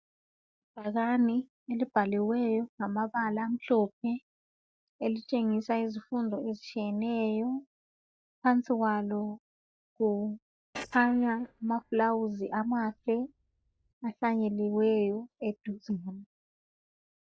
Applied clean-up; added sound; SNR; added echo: neural mask model DeepFilterNet 3.